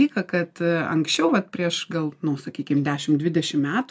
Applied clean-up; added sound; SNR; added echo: none; none; none; none.